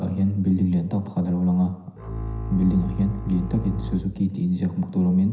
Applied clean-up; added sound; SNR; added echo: none; Bowed string instrument; 8 dB; reverberation time 0.9 s.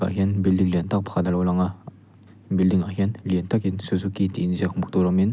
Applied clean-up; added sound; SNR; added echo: none; none; none; none.